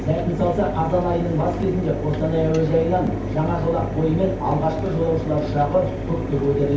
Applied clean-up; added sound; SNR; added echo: none; Mechanisms; 5 dB; reverberation time 0.6 s.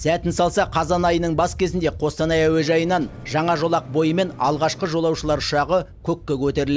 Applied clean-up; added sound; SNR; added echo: none; none; none; none.